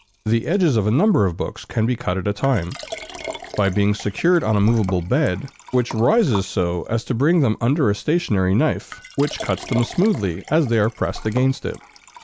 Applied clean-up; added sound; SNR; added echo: none; Liquid; 18 dB; none.